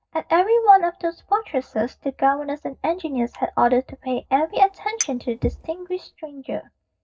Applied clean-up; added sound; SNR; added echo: neural separator model SepFormer DNS4.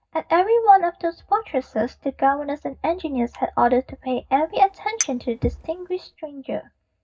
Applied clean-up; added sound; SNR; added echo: none; Chink, clink; 13 dB; reverberation time 0.4 s.